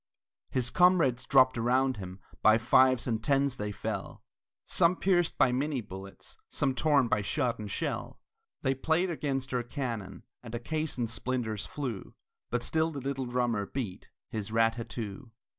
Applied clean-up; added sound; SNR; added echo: none; none; none; none.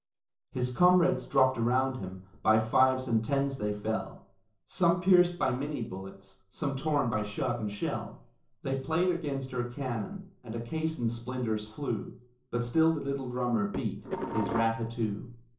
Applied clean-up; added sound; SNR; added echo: neural separator model SepFormer DNS4.